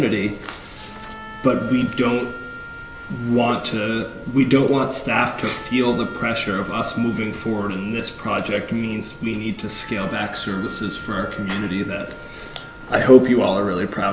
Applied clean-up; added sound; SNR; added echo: none; Wind instrument, woodwind instrument; 17 dB; none.